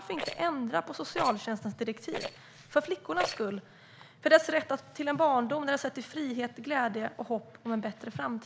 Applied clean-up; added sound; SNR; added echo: none; Rattle; 10 dB; none.